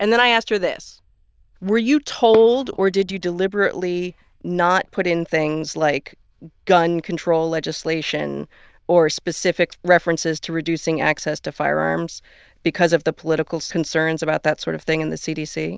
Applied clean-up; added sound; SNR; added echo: neural diffusion model UNIVERSE++.